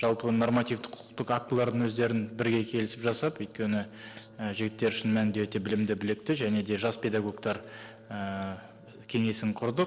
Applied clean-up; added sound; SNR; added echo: neural separator model SepFormer DNS4.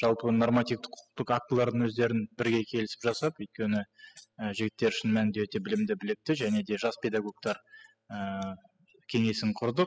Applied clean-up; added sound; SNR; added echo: classical method spectral subtraction.